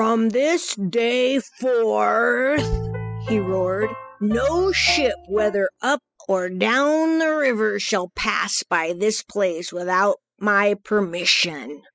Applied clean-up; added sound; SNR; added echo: classical method spectral subtraction.